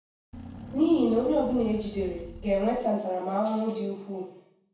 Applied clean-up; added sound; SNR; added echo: none; Engine / Car; 14 dB; reverberation time 0.6 s.